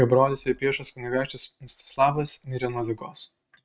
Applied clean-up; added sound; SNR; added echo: neural mask model RNNoise.